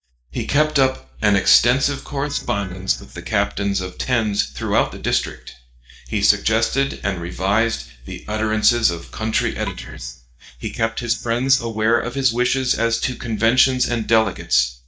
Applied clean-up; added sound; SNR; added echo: neural mask model DeepFilterNet 3.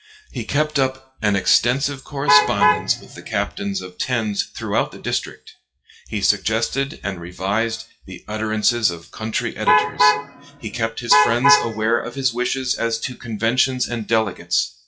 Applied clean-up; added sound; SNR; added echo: classical method WPE with log-MMSE.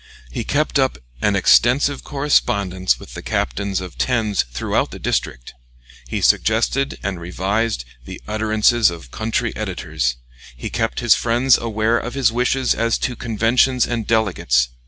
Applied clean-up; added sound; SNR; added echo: none; none; none; none.